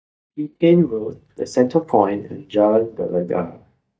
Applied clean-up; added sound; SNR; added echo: neural mask model DeepFilterNet 3.